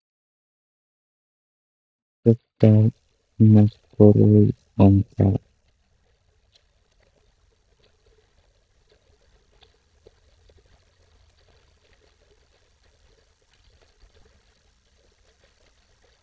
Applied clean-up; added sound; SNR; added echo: neural mask model DeepFilterNet 3.